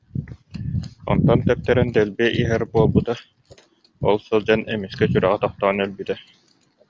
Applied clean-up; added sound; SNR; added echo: none; none; none; none.